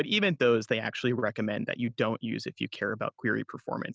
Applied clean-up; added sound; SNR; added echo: none; none; none; none.